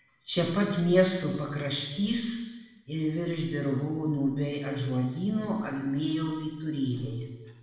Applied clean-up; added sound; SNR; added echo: none; none; none; reverberation time 1.1 s.